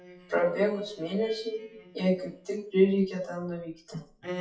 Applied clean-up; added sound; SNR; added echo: classical method WPE with log-MMSE.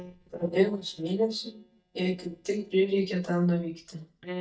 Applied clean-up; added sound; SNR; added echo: neural mask model DeepFilterNet 3.